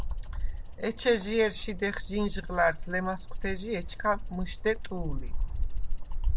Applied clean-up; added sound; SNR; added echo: none; Bird vocalization, bird call, bird song; -1 dB; none.